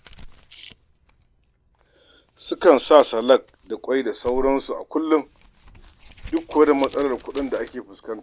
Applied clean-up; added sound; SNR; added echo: none; Crumpling, crinkling; 19 dB; none.